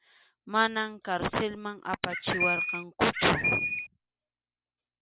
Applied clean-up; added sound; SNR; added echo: none; Bird; -1 dB; none.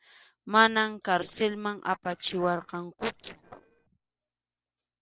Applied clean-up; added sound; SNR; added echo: neural separator model SepFormer DNS4.